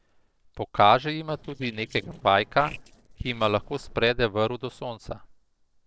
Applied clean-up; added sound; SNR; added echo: neural separator model SepFormer DNS4.